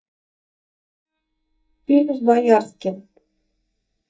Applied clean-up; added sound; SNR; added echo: neural mask model DeepFilterNet 3.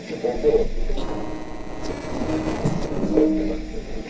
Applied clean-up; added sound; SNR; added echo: neural separator model SepFormer DNS4.